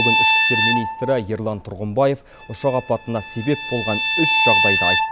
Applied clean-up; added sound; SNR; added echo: none; Bowed string instrument; -3 dB; none.